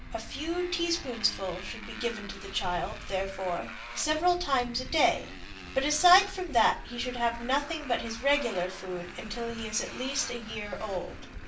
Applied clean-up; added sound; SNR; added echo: none; Motorcycle; 12 dB; reverberation time 0.2 s.